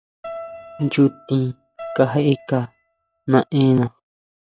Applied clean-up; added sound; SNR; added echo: classical method log-MMSE.